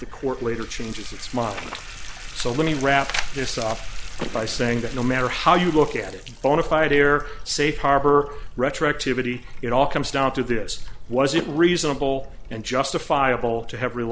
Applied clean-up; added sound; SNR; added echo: none; Door / Car + Bathtub (filling or washing) / Water tap, faucet; 19 dB; none.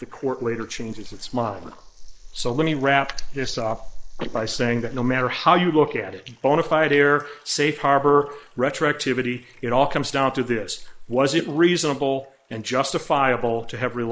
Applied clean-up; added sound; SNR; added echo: neural mask model Resemble Enhance denoiser.